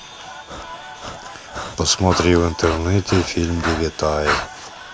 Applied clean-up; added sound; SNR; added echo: none; Breathing; 9 dB; none.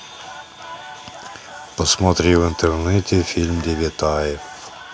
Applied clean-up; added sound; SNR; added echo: none; none; none; none.